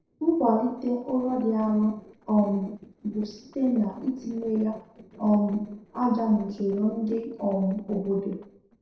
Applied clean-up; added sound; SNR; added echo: neural separator model SepFormer DNS4.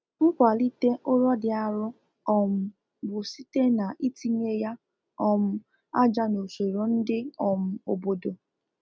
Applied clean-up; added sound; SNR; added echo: none; none; none; none.